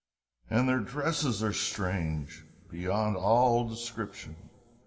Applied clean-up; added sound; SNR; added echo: none; none; none; reverberation time 3.0 s.